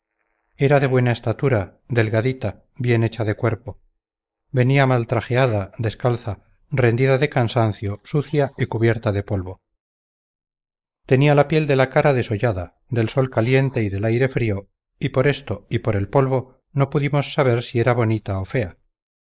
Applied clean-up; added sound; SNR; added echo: neural mask model Resemble Enhance denoiser.